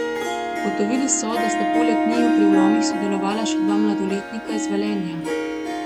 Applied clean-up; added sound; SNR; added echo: none; Harp; -4 dB; none.